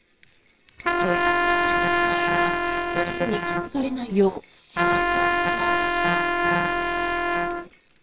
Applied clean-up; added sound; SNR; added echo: neural separator model SepFormer WHAMR!.